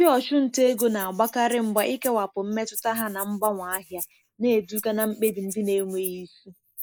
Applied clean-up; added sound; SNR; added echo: neural mask model Resemble Enhance denoiser.